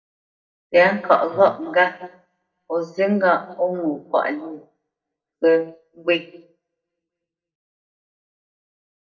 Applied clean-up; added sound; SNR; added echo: neural mask model DeepFilterNet 3.